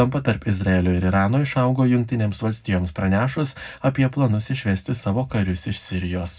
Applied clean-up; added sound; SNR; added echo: none; none; none; reverberation time 0.3 s.